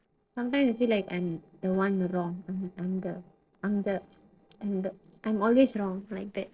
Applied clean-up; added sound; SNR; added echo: neural separator model SepFormer DNS4.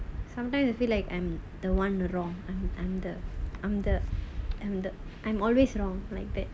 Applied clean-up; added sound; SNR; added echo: none; none; none; none.